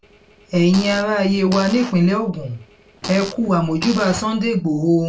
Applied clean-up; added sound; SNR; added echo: none; Fart; 16 dB; reverberation time 0.2 s.